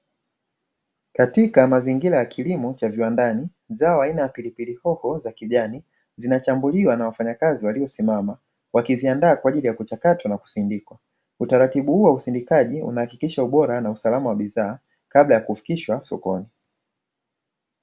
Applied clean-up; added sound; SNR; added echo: none; none; none; none.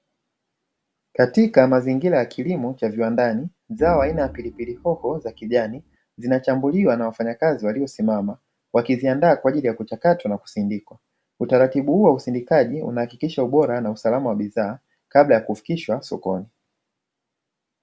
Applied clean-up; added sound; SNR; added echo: none; Organ; 15 dB; none.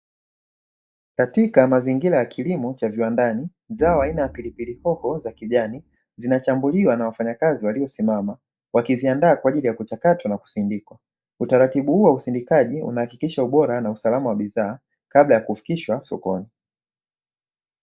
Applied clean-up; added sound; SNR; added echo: neural mask model DeepFilterNet 3.